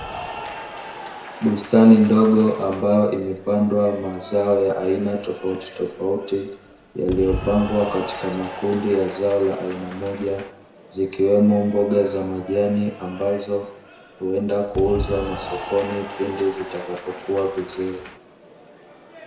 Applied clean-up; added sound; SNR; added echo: none; Applause / Cheering; 14 dB; reverberation time 0.8 s.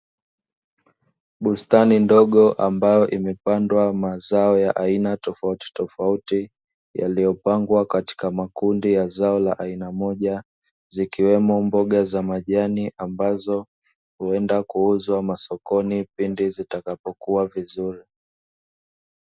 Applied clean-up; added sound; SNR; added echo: none; none; none; none.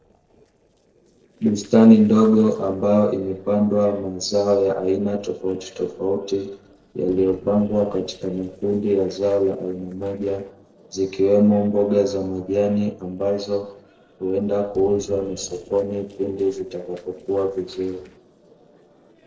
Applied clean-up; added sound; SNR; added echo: neural separator model SepFormer DNS4.